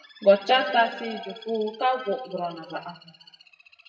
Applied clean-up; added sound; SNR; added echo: classical method WPE with log-MMSE.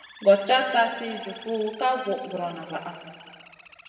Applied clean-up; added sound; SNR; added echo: none; Bird; 19 dB; reverberation time 1.7 s.